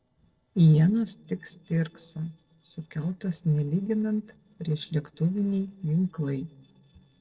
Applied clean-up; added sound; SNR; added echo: neural separator model SepFormer DNS4.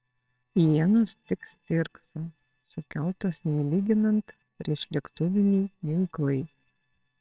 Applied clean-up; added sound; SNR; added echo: neural separator model SepFormer WHAMR!.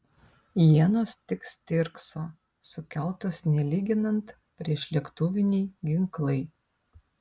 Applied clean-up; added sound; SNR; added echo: none; none; none; none.